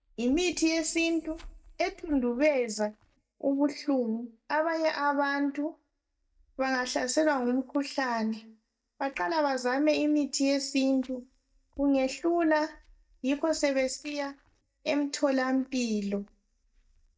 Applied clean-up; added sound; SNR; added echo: neural mask model DeepFilterNet 3.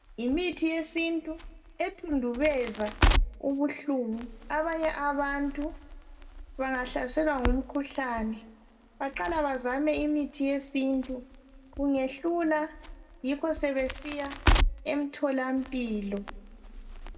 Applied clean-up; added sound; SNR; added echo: none; Crackle; 3 dB; reverberation time 1.6 s.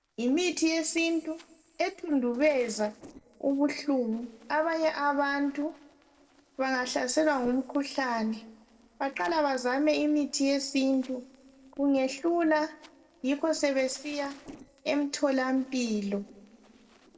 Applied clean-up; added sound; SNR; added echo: neural separator model SepFormer DNS4.